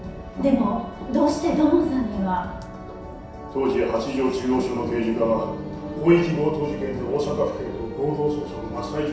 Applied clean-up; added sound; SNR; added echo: none; Fire; 18 dB; reverberation time 0.7 s.